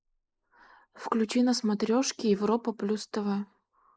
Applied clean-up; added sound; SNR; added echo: neural mask model Resemble Enhance denoiser.